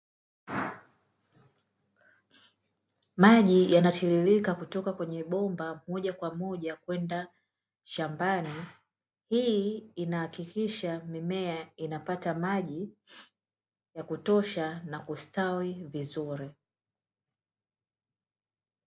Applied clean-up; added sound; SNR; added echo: none; none; none; none.